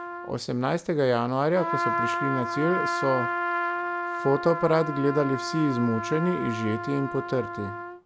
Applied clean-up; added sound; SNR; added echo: none; Trumpet; 4 dB; none.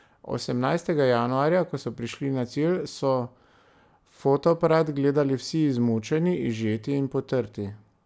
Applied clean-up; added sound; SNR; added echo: none; none; none; none.